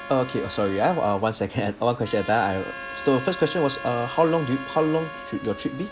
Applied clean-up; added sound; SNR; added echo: none; Harmonica + Trumpet; 13 dB; none.